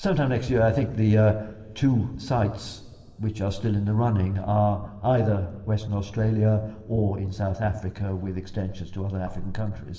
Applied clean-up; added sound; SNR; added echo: none; Gunshot, gunfire; 19 dB; reverberation time 2.6 s.